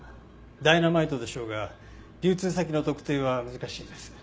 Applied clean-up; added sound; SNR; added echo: none; none; none; none.